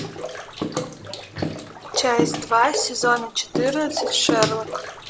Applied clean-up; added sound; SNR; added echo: none; Bathtub (filling or washing) / Water / Splash, splatter; 4 dB; none.